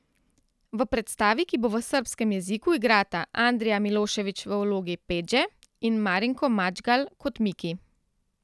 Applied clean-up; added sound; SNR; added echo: none; none; none; none.